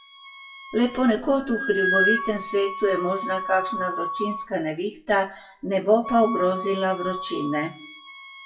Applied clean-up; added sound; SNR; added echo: classical method WPE with log-MMSE.